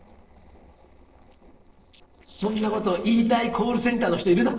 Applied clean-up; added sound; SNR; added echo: neural separator model SepFormer DNS4.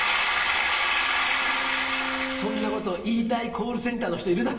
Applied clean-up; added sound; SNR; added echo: none; Bowed string instrument; 13 dB; reverberation time 0.8 s.